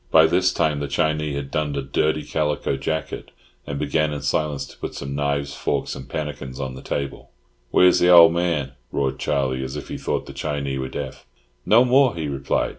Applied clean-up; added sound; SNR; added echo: none; none; none; none.